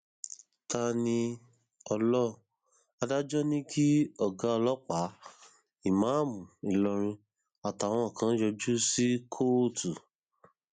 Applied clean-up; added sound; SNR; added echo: none; none; none; none.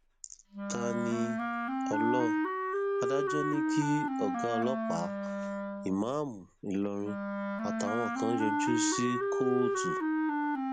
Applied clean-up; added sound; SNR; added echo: none; Wind instrument, woodwind instrument; -2 dB; none.